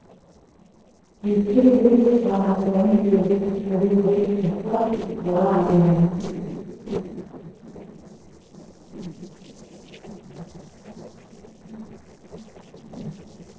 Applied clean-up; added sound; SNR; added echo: neural separator model SepFormer DNS4.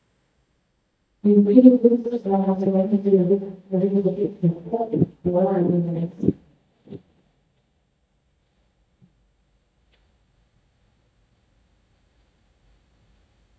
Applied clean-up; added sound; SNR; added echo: neural mask model DeepFilterNet 3.